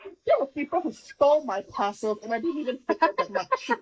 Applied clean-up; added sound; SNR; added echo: neural mask model Resemble Enhance denoiser.